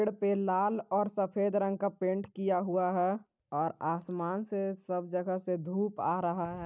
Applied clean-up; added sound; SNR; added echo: none; none; none; none.